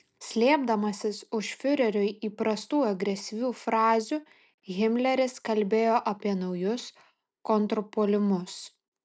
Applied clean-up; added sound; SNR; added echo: none; none; none; none.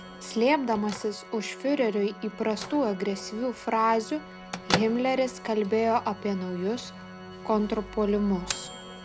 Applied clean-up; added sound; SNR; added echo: none; Microwave oven / Bell + Organ; 11 dB; none.